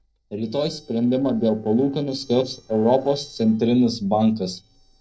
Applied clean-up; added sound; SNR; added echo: neural separator model SepFormer DNS4.